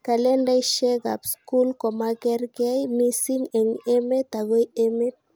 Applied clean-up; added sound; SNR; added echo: none; none; none; none.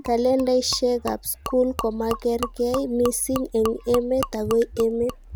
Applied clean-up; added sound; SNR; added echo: none; Gurgling / Liquid; 12 dB; none.